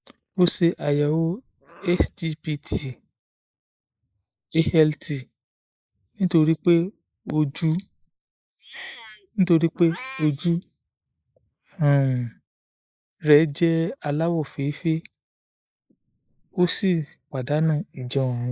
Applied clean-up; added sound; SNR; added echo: neural mask model Resemble Enhance denoiser.